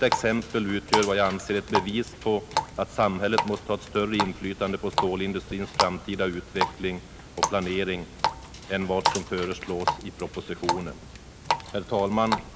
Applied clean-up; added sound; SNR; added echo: none; Water tap, faucet; 3 dB; none.